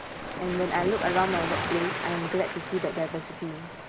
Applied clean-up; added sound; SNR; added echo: none; Waves, surf; 3 dB; none.